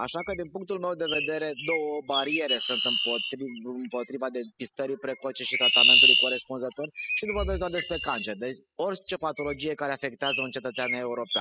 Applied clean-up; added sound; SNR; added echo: classical method spectral subtraction.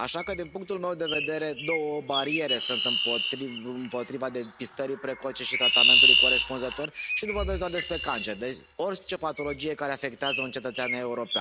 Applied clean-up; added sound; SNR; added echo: none; Chirp, tweet; -3 dB; none.